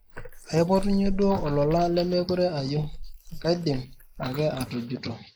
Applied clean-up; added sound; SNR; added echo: neural mask model Resemble Enhance denoiser.